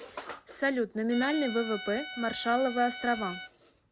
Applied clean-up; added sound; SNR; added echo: none; Trumpet; 11 dB; none.